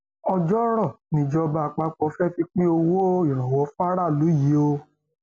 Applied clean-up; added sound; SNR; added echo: none; none; none; none.